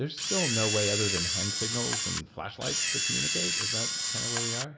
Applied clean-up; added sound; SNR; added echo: none; Camera; -4 dB; reverberation time 2.5 s.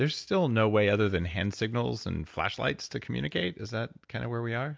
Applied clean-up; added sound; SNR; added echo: none; none; none; none.